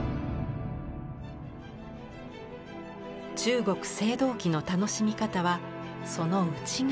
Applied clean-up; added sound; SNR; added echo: none; none; none; none.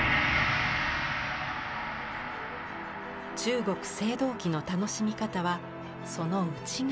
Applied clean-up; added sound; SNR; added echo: none; Gong; 1 dB; none.